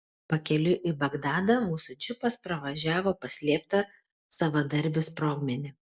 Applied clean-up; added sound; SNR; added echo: none; none; none; none.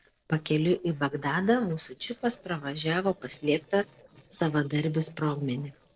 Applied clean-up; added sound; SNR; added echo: neural separator model SepFormer DNS4.